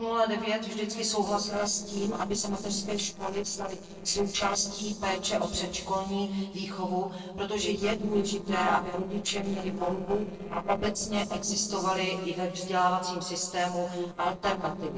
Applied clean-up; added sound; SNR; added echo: neural separator model SepFormer DNS4.